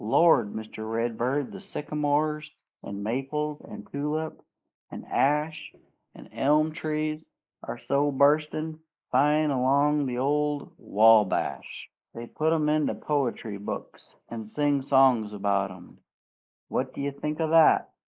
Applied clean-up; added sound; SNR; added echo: neural mask model Resemble Enhance denoiser.